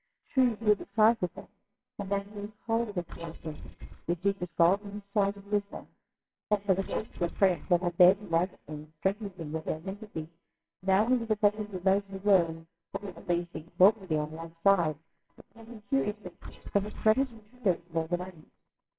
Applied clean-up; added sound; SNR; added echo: neural separator model SepFormer WHAMR!.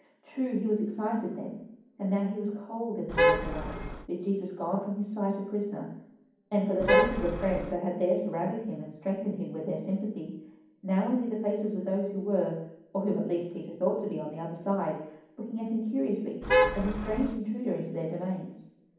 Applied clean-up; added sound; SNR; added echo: none; Traffic noise, roadway noise / Vehicle horn, car horn, honking; -4 dB; reverberation time 1.2 s.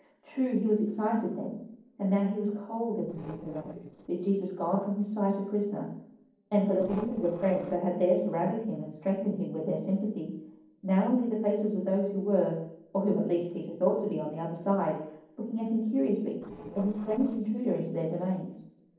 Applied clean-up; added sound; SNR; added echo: neural separator model SepFormer DNS4.